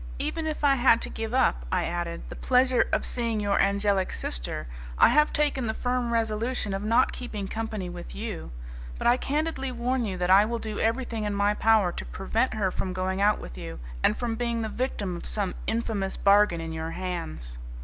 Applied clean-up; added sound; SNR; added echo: none; none; none; none.